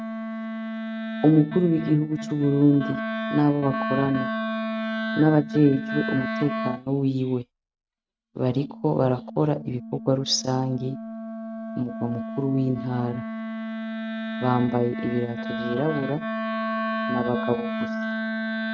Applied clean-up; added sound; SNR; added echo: neural mask model RNNoise.